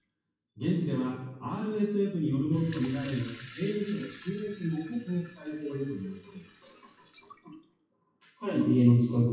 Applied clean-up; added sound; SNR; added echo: classical method WPE with log-MMSE.